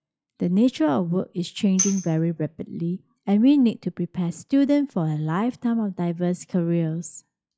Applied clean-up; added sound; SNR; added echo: classical method log-MMSE.